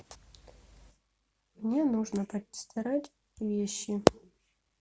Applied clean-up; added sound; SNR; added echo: none; none; none; none.